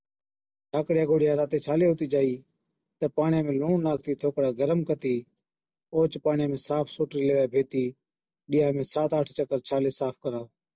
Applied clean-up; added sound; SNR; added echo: none; none; none; none.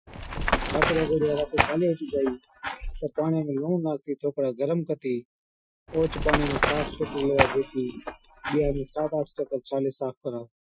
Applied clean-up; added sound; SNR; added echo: classical method Wiener filter.